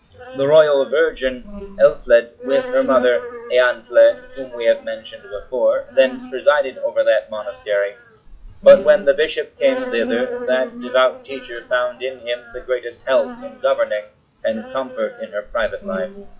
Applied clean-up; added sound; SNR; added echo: classical method log-MMSE.